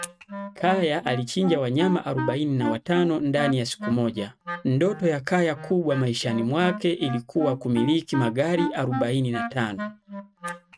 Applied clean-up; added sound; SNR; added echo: neural mask model RNNoise.